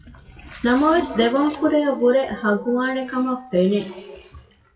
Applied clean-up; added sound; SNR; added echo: classical method WPE with log-MMSE.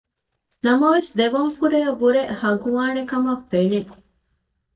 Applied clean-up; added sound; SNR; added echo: neural mask model DeepFilterNet 3.